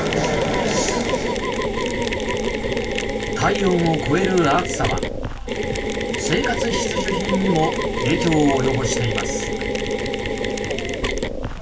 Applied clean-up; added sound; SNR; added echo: none; Mechanisms; -1 dB; reverberation time 0.1 s.